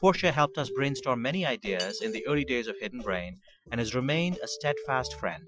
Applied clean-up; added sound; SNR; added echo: classical method Wiener filter.